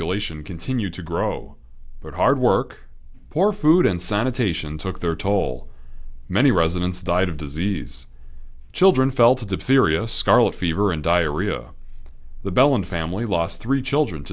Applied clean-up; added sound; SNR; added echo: none; none; none; none.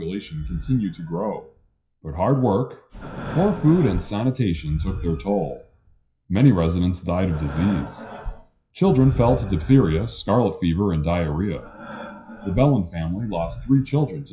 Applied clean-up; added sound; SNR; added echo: classical method WPE with log-MMSE.